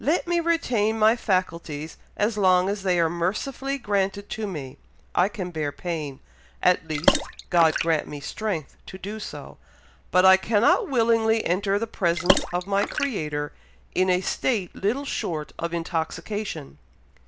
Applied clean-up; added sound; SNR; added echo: none; Water / Splash, splatter; 3 dB; none.